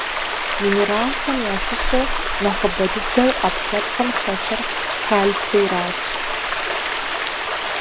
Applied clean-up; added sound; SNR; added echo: none; Stream; -1 dB; none.